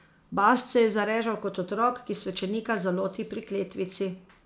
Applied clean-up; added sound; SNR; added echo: none; none; none; none.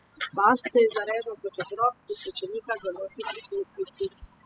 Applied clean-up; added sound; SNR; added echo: classical method spectral subtraction.